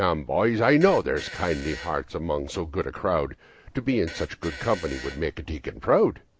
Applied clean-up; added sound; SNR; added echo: none; Fart; 17 dB; none.